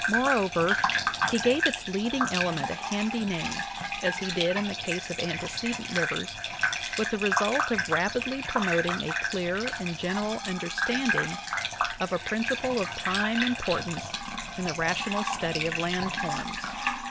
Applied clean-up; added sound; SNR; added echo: none; Bathtub (filling or washing) / Gurgling; 1 dB; none.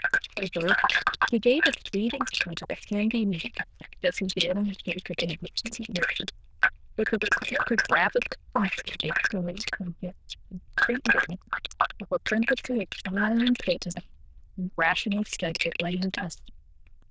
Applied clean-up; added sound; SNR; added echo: neural diffusion model UNIVERSE++.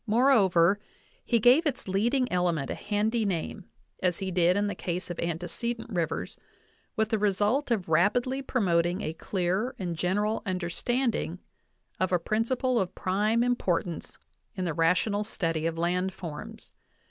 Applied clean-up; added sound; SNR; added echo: none; none; none; none.